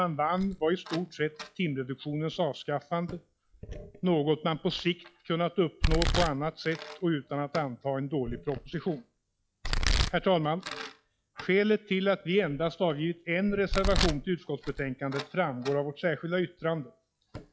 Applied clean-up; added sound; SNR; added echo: classical method log-MMSE.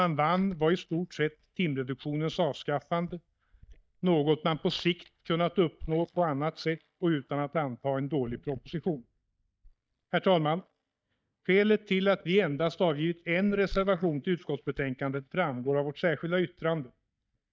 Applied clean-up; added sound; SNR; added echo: neural mask model DeepFilterNet 3.